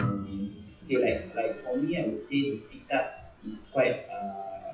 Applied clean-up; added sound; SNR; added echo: classical method WPE with log-MMSE.